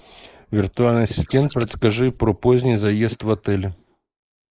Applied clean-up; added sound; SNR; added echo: neural mask model Resemble Enhance denoiser.